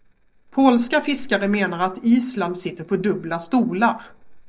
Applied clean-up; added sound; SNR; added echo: neural separator model SepFormer DNS4.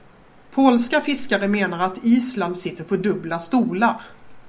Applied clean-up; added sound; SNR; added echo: none; Cricket; 20 dB; none.